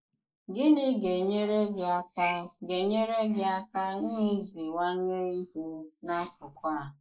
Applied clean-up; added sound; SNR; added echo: neural mask model Resemble Enhance denoiser.